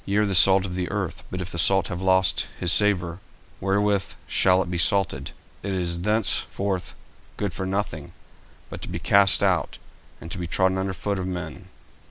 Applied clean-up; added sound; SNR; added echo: none; none; none; none.